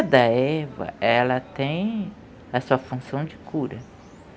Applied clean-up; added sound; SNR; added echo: none; none; none; none.